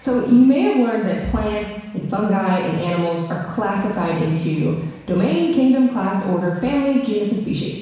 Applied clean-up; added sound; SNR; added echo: none; none; none; reverberation time 1.1 s.